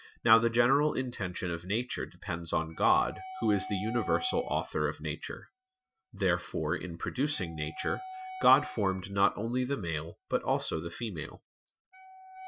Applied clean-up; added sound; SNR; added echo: classical method Wiener filter.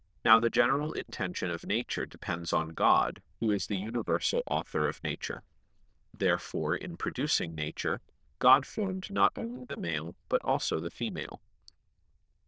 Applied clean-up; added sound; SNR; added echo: neural diffusion model UNIVERSE++.